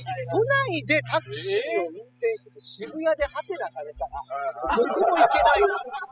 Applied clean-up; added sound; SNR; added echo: classical method spectral subtraction.